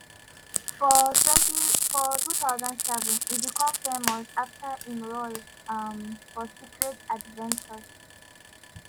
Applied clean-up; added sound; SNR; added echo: none; Frying (food); -2 dB; none.